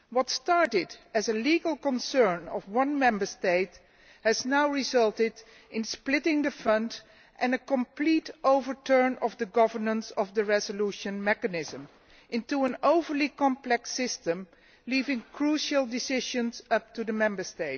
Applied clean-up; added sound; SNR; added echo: none; none; none; none.